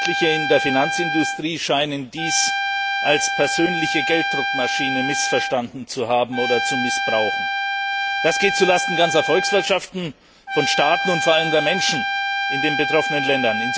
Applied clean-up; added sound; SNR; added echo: none; Trumpet; 1 dB; none.